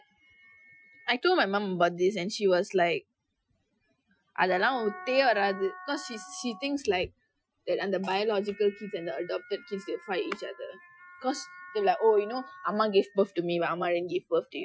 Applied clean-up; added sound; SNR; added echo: classical method Wiener filter.